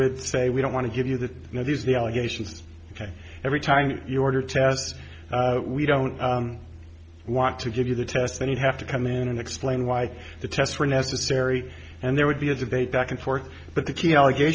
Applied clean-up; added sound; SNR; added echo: none; none; none; none.